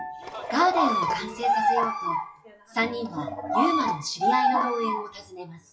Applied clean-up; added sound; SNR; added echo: classical method WPE with log-MMSE.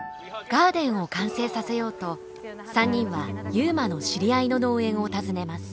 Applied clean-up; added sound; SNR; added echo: none; none; none; none.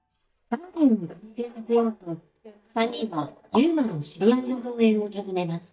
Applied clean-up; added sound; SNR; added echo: neural mask model DeepFilterNet 3.